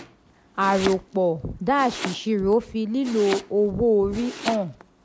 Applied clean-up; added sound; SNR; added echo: none; Domestic sounds, home sounds; 12 dB; none.